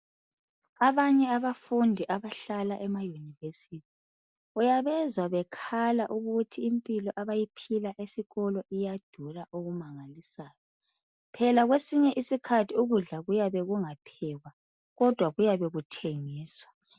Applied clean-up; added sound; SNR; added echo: none; none; none; none.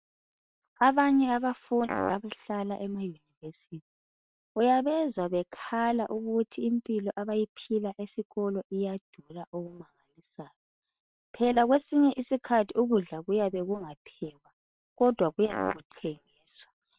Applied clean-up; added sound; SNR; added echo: neural separator model SepFormer WHAM!.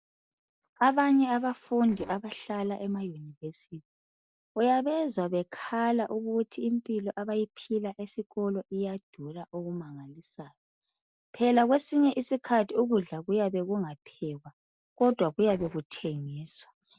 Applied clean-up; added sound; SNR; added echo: neural separator model SepFormer DNS4.